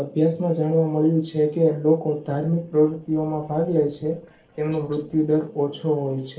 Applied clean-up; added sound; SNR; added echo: neural separator model SepFormer DNS4.